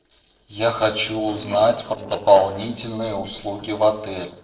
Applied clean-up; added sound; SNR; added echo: neural separator model SepFormer DNS4.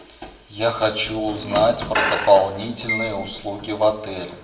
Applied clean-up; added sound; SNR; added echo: none; Squeak / Screech; 7 dB; reverberation time 0.8 s.